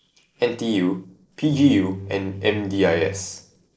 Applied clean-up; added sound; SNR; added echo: neural separator model SepFormer DNS4.